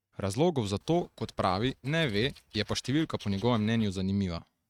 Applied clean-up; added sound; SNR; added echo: neural mask model RNNoise.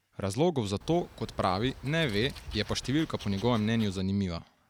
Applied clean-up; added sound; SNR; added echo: none; Wild animals; 16 dB; none.